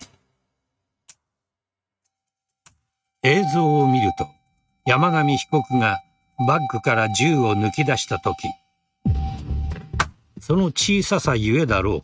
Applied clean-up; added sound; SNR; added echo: neural mask model RNNoise.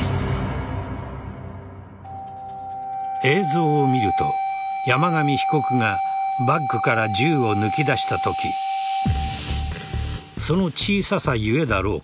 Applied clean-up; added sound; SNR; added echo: none; none; none; none.